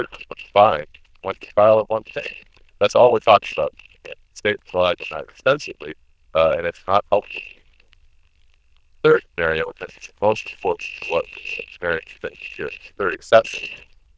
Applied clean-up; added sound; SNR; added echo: neural diffusion model UNIVERSE++.